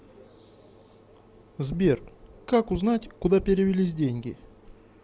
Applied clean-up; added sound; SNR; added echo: none; none; none; none.